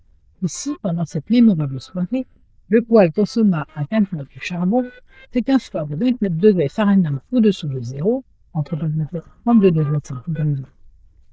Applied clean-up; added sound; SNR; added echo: neural diffusion model UNIVERSE++.